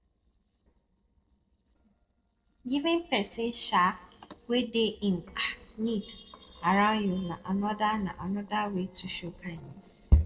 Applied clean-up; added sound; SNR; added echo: neural separator model SepFormer DNS4.